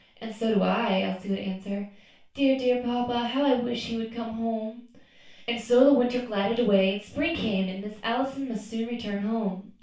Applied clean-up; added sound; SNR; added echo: none; none; none; reverberation time 0.3 s.